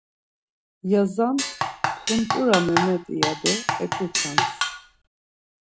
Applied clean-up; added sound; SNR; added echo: none; Drum kit; 0 dB; none.